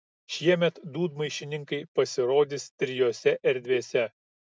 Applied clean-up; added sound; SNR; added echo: none; none; none; none.